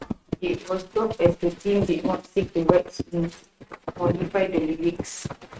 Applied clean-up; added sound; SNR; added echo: neural mask model RNNoise.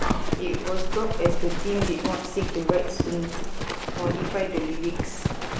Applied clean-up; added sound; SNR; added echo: none; Livestock, farm animals, working animals; -3 dB; none.